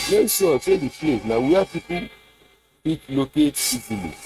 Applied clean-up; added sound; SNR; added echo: neural mask model RNNoise.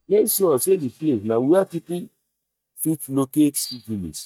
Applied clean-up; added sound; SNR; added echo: neural mask model DeepFilterNet 3.